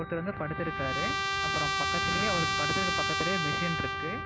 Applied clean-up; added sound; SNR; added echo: none; Trumpet; -4 dB; none.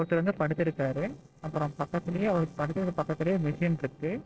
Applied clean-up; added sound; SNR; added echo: neural separator model SepFormer DNS4.